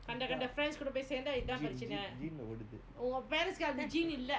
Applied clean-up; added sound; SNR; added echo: none; none; none; none.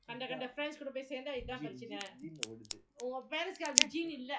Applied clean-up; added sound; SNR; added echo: classical method log-MMSE.